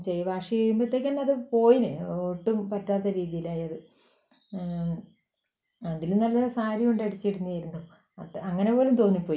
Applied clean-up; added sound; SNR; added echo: none; none; none; none.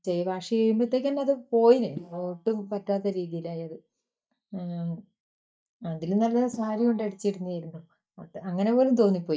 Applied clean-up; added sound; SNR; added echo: neural mask model DeepFilterNet 3.